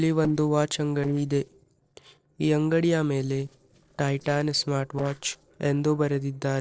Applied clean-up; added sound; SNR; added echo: neural separator model SepFormer DNS4.